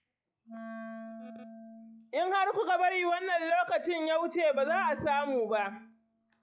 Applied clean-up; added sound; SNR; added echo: classical method log-MMSE.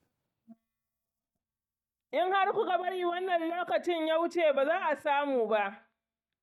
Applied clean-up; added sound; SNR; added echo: neural mask model DeepFilterNet 3.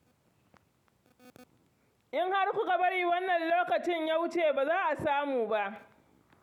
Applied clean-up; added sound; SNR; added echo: none; none; none; none.